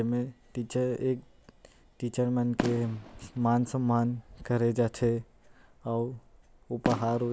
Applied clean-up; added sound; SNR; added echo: none; Fireworks; 12 dB; none.